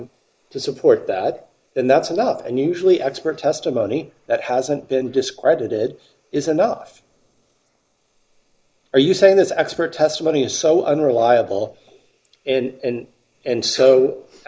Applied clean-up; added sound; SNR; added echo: neural mask model Resemble Enhance denoiser.